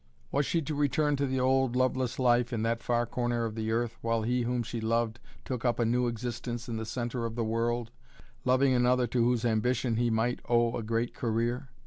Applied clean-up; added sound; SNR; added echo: none; none; none; none.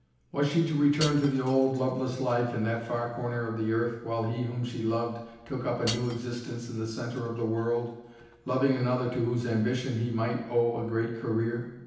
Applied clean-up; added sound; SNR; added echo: none; Shatter / Crushing; 16 dB; reverberation time 0.9 s.